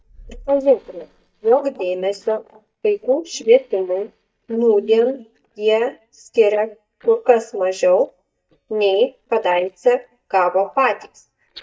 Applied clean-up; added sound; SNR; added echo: neural mask model DeepFilterNet 3.